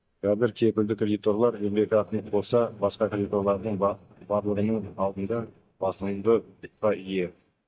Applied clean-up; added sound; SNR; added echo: neural mask model DeepFilterNet 3.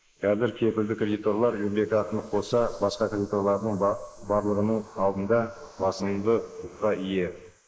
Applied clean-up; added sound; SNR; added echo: neural mask model Resemble Enhance denoiser.